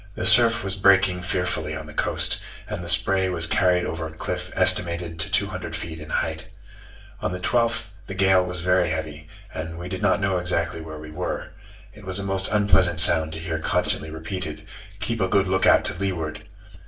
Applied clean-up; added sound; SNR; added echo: none; none; none; reverberation time 0.3 s.